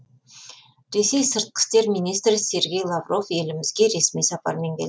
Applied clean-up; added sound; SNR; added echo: none; none; none; none.